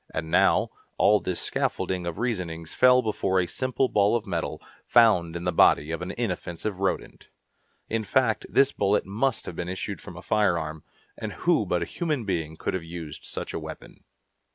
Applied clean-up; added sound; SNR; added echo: none; none; none; none.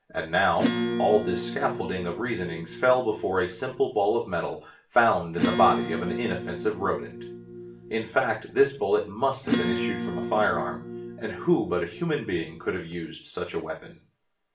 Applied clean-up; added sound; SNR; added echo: none; Acoustic guitar / Strum; 5 dB; reverberation time 0.3 s.